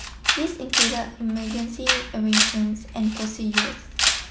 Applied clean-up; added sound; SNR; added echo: none; Camera; -2 dB; none.